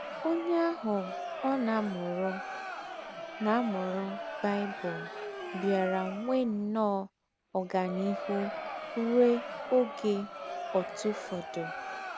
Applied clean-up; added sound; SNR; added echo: none; Crowd; 8 dB; none.